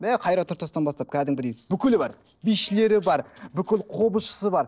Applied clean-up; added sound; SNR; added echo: neural separator model SepFormer DNS4.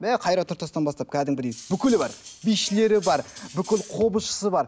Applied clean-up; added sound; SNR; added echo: none; Cutlery, silverware; 17 dB; none.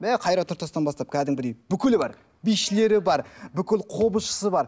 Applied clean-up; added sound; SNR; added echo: none; none; none; none.